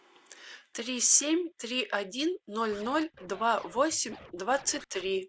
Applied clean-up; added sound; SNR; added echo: none; Scratching (performance technique); 20 dB; none.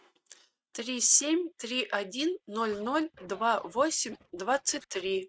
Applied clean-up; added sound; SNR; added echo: neural mask model RNNoise.